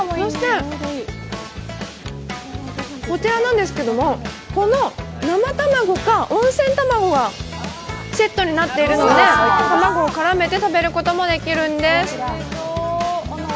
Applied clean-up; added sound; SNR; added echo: none; none; none; none.